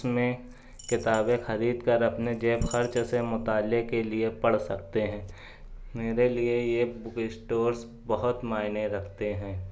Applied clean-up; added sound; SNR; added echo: none; Coin (dropping); 20 dB; none.